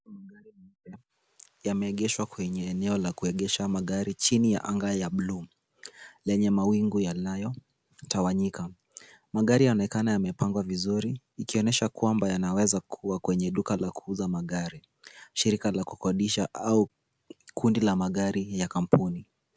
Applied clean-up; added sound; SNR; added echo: none; none; none; none.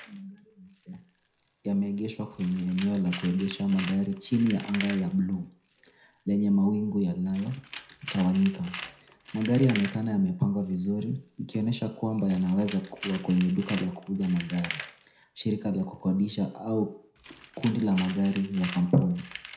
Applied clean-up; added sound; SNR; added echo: none; Tools; 16 dB; reverberation time 0.5 s.